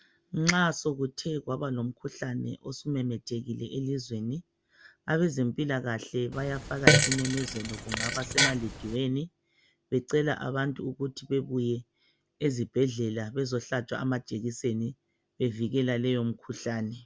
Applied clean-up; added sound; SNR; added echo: none; Fart; -3 dB; none.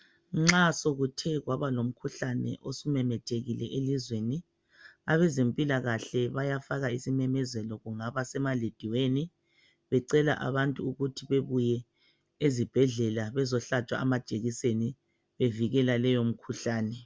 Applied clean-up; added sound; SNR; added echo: none; none; none; none.